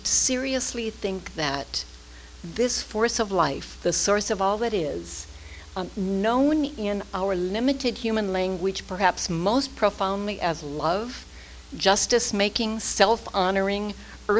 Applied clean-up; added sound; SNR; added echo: none; none; none; none.